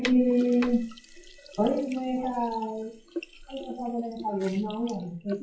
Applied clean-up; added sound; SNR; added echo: classical method WPE with log-MMSE.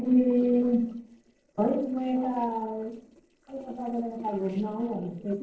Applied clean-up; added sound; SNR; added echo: neural separator model SepFormer DNS4.